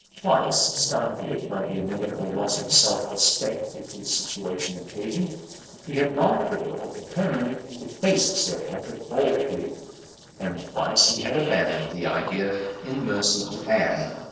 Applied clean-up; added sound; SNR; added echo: neural separator model SepFormer DNS4.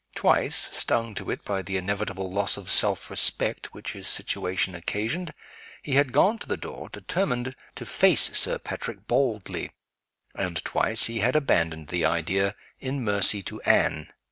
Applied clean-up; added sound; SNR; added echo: none; none; none; none.